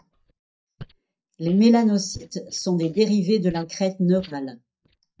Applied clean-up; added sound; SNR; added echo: neural mask model DeepFilterNet 3.